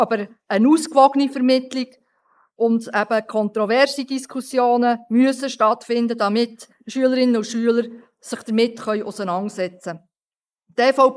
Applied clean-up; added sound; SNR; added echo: neural mask model Resemble Enhance denoiser.